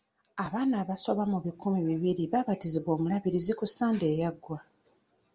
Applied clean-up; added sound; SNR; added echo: none; none; none; none.